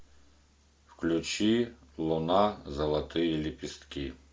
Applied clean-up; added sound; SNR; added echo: none; none; none; none.